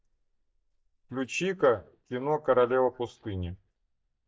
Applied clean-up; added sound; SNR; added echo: neural mask model DeepFilterNet 3.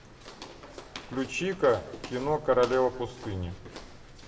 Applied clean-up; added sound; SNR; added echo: none; Walk, footsteps; 14 dB; reverberation time 0.8 s.